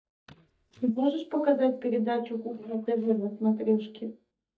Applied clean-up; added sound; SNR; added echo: neural mask model DeepFilterNet 3.